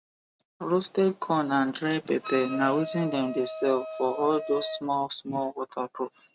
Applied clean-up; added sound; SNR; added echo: none; Wind instrument, woodwind instrument; 10 dB; none.